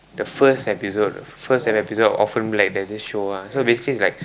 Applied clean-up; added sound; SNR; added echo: none; none; none; none.